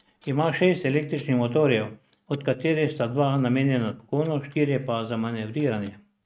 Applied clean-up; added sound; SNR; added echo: neural mask model RNNoise.